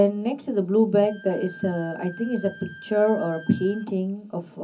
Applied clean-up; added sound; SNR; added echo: none; Bowed string instrument; 19 dB; reverberation time 0.4 s.